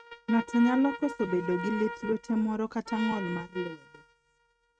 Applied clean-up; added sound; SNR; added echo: neural mask model RNNoise.